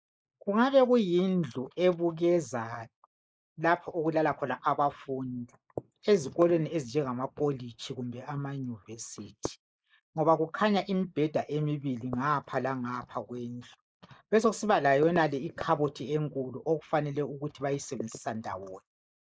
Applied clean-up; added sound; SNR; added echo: neural mask model Resemble Enhance denoiser.